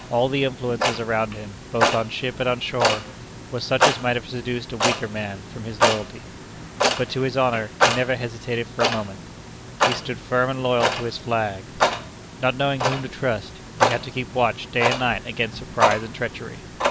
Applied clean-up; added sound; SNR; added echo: none; Clock; 0 dB; none.